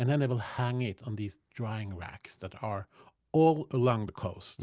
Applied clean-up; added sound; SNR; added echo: none; none; none; none.